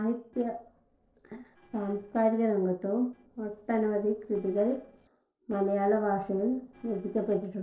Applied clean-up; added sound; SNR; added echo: neural separator model SepFormer DNS4.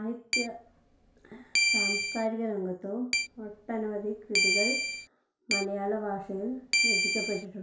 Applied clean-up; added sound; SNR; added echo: none; Keyboard (musical); -4 dB; reverberation time 0.5 s.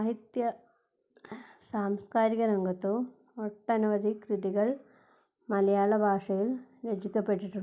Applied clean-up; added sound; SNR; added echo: none; none; none; none.